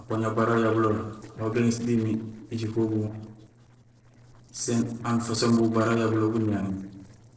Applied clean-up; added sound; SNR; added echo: neural separator model SepFormer DNS4.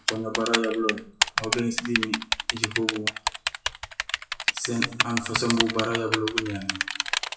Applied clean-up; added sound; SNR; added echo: classical method WPE with log-MMSE.